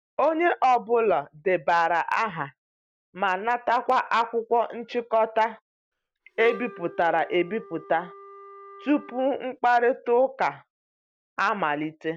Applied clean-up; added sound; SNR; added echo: none; Wind instrument, woodwind instrument; 18 dB; none.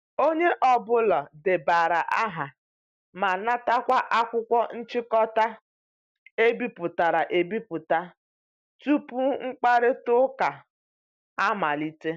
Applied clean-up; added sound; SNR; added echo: none; none; none; none.